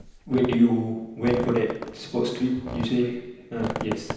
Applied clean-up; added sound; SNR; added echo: none; Squeak; 10 dB; reverberation time 0.9 s.